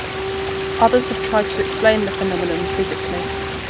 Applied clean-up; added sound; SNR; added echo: none; Stream + Siren / Dog; 2 dB; none.